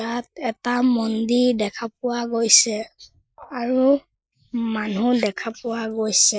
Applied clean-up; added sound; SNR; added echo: neural mask model Resemble Enhance denoiser.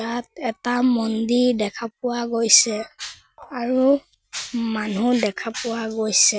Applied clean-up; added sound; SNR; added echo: none; none; none; none.